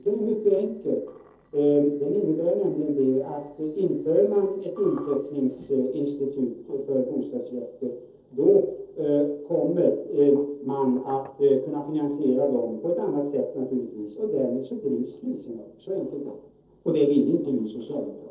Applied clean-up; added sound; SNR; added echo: neural separator model SepFormer DNS4.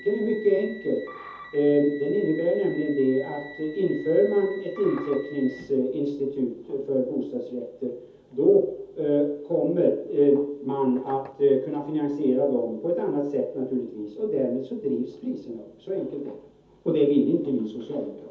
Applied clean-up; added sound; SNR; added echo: none; Knock; 19 dB; reverberation time 0.5 s.